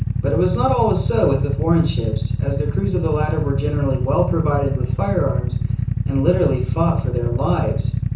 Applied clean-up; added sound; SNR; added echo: none; Idling / Motorcycle; -1 dB; reverberation time 0.7 s.